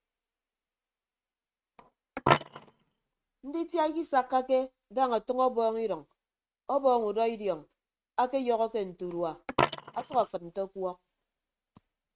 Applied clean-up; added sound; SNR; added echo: neural mask model RNNoise.